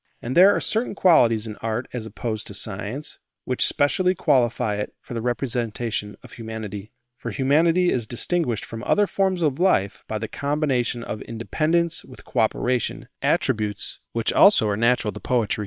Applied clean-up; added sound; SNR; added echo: neural separator model SepFormer WHAM!.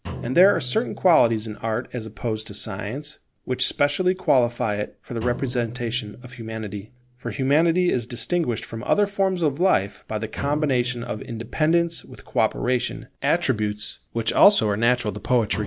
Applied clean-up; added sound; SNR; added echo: none; Drum; 17 dB; none.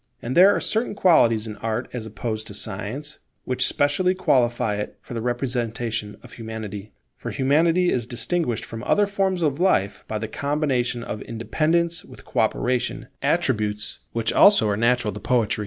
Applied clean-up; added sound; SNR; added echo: none; none; none; none.